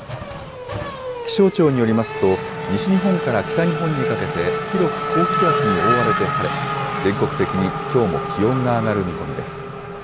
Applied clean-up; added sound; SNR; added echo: none; Race car, auto racing / Accelerating, revving, vroom; 2 dB; none.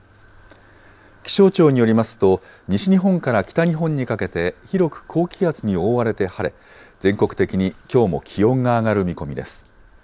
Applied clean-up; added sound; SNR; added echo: none; none; none; none.